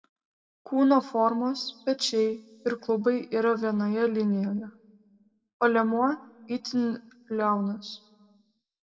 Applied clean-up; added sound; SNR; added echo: none; none; none; reverberation time 0.8 s.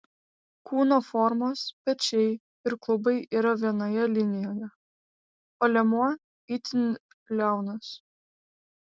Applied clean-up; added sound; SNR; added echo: none; none; none; none.